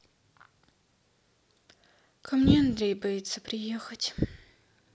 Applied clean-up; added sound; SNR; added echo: none; none; none; none.